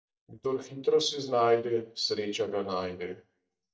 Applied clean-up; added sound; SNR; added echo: neural mask model DeepFilterNet 3.